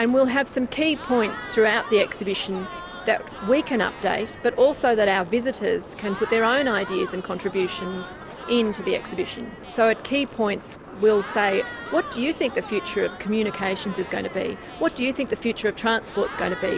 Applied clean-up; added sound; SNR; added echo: none; Crowd / Cheering; 15 dB; none.